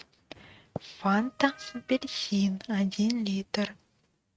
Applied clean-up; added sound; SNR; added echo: neural mask model RNNoise.